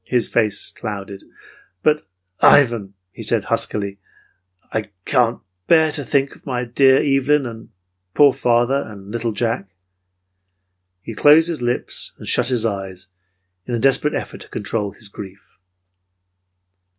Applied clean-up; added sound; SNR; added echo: none; none; none; none.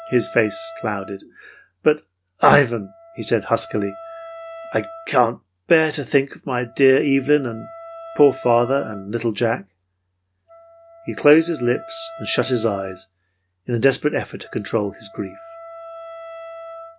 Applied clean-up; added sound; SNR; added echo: none; Wind instrument, woodwind instrument; 17 dB; none.